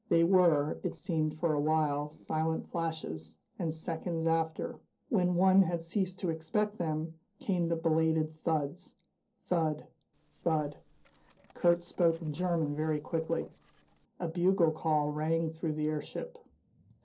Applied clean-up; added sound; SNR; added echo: neural separator model SepFormer DNS4.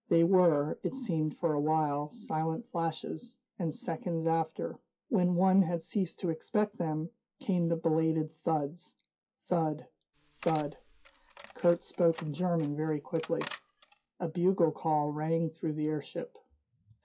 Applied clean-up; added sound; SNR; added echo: classical method WPE with log-MMSE.